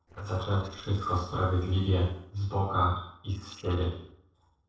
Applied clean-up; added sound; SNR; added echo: neural separator model SepFormer DNS4.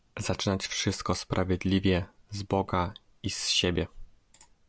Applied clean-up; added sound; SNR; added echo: none; none; none; none.